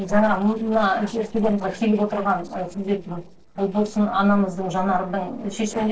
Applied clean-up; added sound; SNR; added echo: neural separator model SepFormer DNS4.